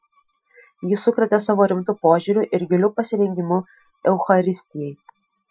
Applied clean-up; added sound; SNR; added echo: classical method Wiener filter.